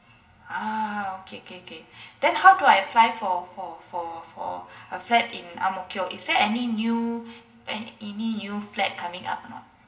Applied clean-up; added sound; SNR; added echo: none; none; none; reverberation time 0.9 s.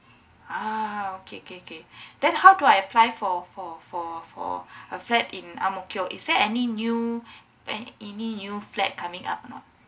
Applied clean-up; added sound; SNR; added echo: none; none; none; none.